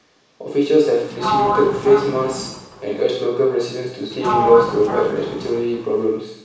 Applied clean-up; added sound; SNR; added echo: none; Sliding door; 5 dB; reverberation time 0.7 s.